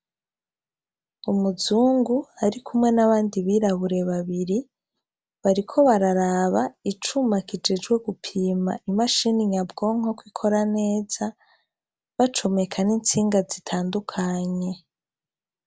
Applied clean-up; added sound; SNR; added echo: none; none; none; none.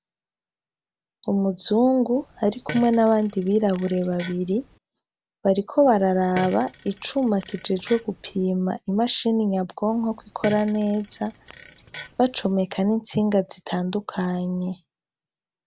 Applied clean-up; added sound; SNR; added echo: none; Fart; 16 dB; none.